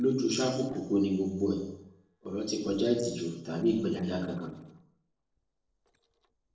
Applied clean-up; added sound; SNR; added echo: neural separator model SepFormer DNS4.